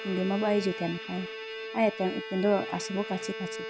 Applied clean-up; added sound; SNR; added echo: none; Bowed string instrument; 8 dB; none.